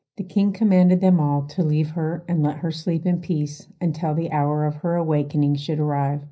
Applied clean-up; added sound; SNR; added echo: none; none; none; reverberation time 0.4 s.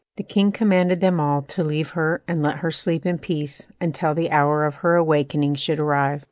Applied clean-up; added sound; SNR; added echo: none; none; none; none.